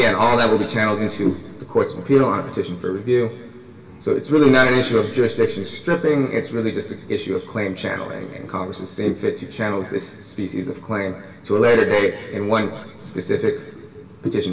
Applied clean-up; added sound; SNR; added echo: none; none; none; reverberation time 2.0 s.